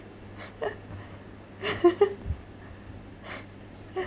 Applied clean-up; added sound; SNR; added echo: none; none; none; none.